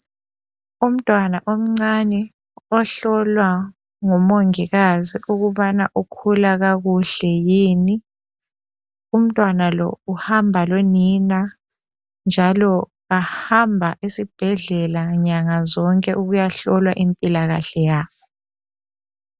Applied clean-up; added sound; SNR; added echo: none; none; none; none.